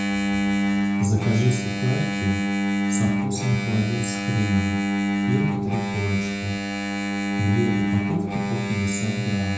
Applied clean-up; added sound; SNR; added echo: none; Engine; -1 dB; reverberation time 0.6 s.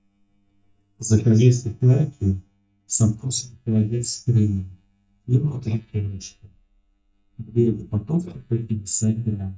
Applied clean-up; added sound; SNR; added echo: neural mask model DeepFilterNet 3.